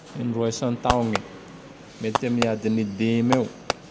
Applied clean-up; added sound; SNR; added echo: none; Fireworks; 7 dB; none.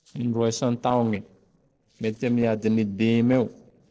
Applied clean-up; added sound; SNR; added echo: neural separator model SepFormer DNS4.